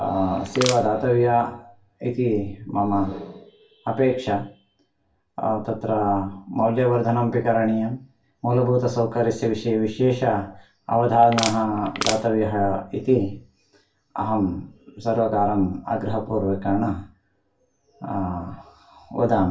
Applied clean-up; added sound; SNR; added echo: none; Crushing; 6 dB; reverberation time 0.2 s.